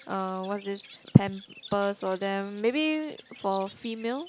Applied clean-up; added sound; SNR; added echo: none; Bird vocalization, bird call, bird song; 17 dB; none.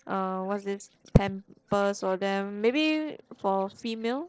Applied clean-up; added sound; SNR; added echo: neural separator model SepFormer DNS4.